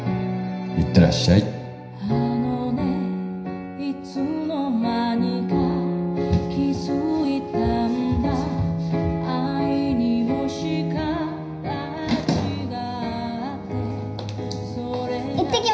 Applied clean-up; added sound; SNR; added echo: none; none; none; reverberation time 0.9 s.